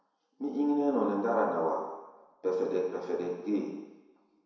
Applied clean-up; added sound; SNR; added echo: none; none; none; reverberation time 1.0 s.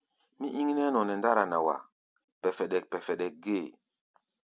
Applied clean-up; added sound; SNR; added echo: none; none; none; none.